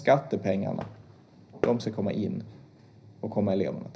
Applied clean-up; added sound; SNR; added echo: none; Fireworks; 12 dB; reverberation time 0.5 s.